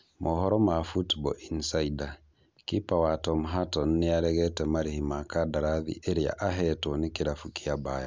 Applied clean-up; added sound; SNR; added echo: none; none; none; none.